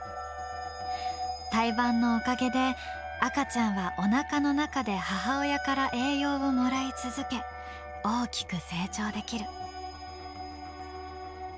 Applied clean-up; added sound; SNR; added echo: none; Musical instrument; 18 dB; none.